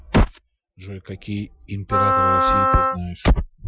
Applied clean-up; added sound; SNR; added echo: classical method Wiener filter.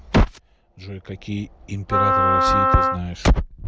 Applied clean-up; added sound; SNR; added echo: none; Wind instrument, woodwind instrument; -2 dB; none.